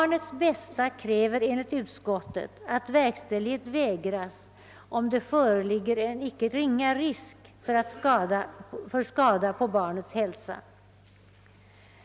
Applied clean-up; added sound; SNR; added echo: none; none; none; none.